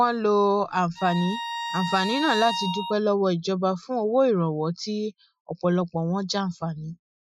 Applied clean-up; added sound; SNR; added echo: classical method Wiener filter.